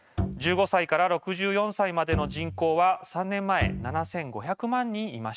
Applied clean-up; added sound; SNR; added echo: neural mask model RNNoise.